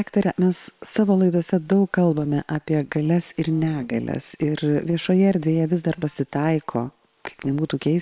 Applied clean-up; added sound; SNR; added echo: neural separator model SepFormer WHAM!.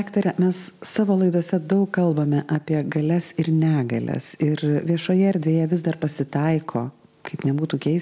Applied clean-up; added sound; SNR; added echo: none; none; none; none.